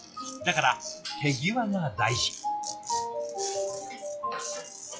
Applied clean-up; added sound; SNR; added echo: classical method log-MMSE.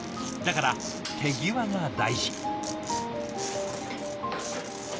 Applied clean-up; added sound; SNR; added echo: none; Tearing; 12 dB; none.